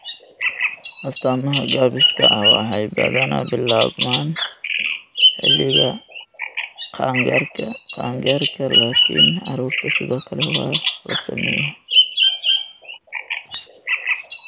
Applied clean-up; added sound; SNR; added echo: none; Bird vocalization, bird call, bird song; -3 dB; none.